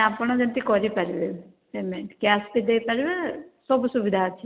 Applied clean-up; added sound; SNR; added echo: none; none; none; none.